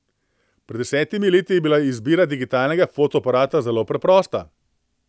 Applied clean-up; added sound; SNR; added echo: none; none; none; none.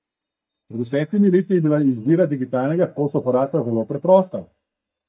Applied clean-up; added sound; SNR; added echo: neural mask model DeepFilterNet 3.